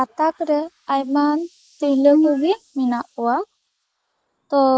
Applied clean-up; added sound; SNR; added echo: neural mask model Resemble Enhance denoiser.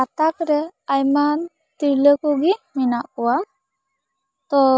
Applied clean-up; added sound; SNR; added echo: none; none; none; none.